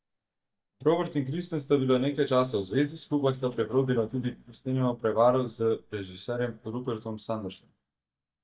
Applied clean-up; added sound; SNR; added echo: neural mask model DeepFilterNet 3.